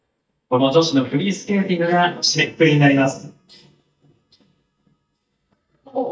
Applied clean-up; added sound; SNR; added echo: neural mask model DeepFilterNet 3.